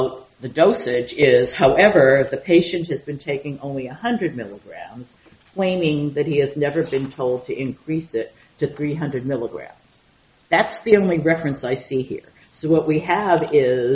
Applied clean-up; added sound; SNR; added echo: none; none; none; none.